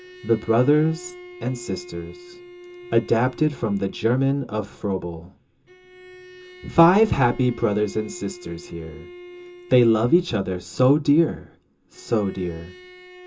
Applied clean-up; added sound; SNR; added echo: none; Bowed string instrument; 20 dB; reverberation time 0.2 s.